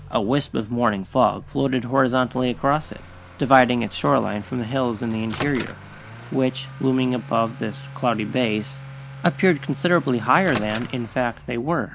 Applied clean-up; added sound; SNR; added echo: none; Accelerating, revving, vroom / Motor vehicle (road) + Microwave oven; 15 dB; none.